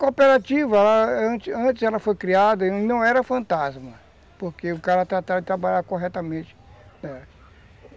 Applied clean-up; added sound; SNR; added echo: none; none; none; none.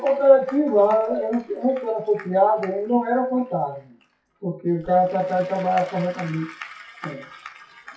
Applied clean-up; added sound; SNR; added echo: classical method WPE with log-MMSE.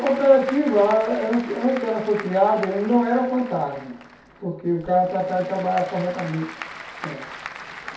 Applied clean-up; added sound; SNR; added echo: none; Applause / Crowd; 15 dB; reverberation time 0.6 s.